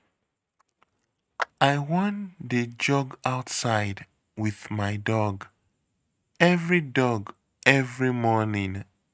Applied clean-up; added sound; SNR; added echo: neural mask model RNNoise.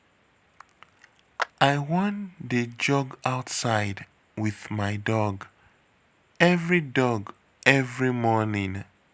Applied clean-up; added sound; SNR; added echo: none; Clapping; 12 dB; none.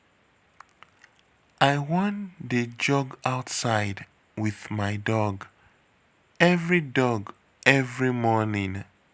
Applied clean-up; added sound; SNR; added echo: none; none; none; none.